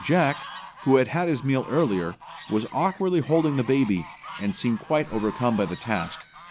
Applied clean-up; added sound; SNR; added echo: none; Fowl; 17 dB; none.